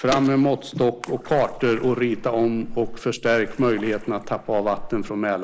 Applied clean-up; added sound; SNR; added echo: neural mask model Resemble Enhance denoiser.